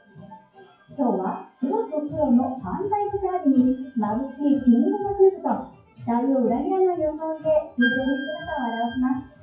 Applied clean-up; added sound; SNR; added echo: classical method WPE with log-MMSE.